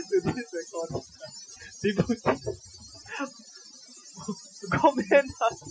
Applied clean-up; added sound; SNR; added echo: classical method Wiener filter.